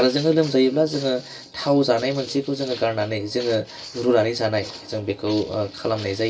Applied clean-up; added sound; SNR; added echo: none; Walk, footsteps; 18 dB; reverberation time 0.2 s.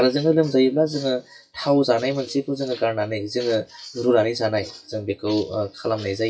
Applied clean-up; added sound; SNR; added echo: classical method WPE with log-MMSE.